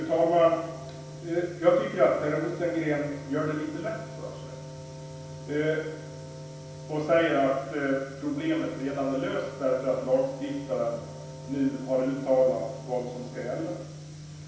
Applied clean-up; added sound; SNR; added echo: none; Wind instrument, woodwind instrument; 19 dB; reverberation time 0.9 s.